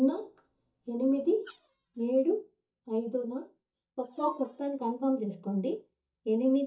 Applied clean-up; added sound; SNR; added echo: neural mask model DeepFilterNet 3.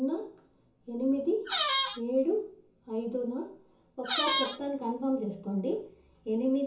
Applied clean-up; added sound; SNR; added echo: none; Squeak; -2 dB; reverberation time 0.7 s.